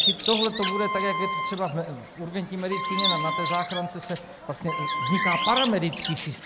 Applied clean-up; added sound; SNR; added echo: none; Wind instrument, woodwind instrument + Bird; -1 dB; none.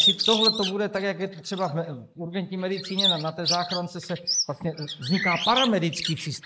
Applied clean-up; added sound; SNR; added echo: neural mask model Resemble Enhance denoiser.